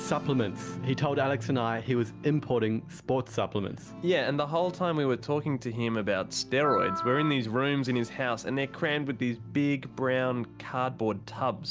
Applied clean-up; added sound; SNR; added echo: none; Wind instrument, woodwind instrument; 6 dB; none.